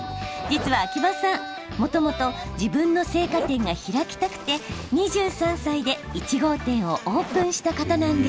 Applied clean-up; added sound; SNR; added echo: none; Zipper (clothing); 16 dB; none.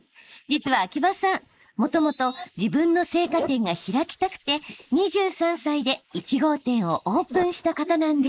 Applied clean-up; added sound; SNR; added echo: neural mask model Resemble Enhance denoiser.